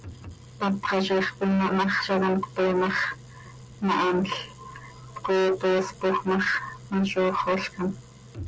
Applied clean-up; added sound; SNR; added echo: none; none; none; none.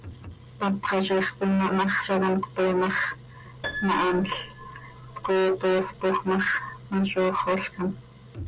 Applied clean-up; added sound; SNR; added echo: none; Piano; 15 dB; none.